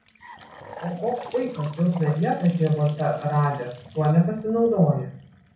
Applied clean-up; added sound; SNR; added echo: none; Trickle, dribble / Bathtub (filling or washing) / Sink (filling or washing) / Gurgling; 18 dB; reverberation time 0.5 s.